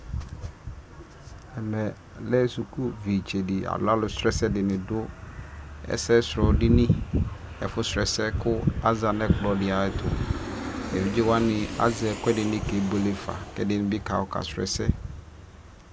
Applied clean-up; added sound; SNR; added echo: none; Aircraft; 14 dB; none.